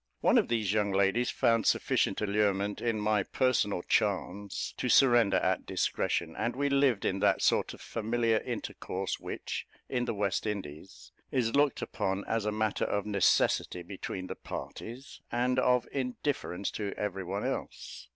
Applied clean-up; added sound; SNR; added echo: none; none; none; none.